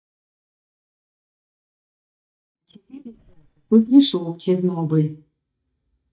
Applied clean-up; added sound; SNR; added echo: neural mask model DeepFilterNet 3.